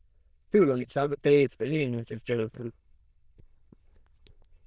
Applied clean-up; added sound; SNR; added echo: neural diffusion model UNIVERSE++.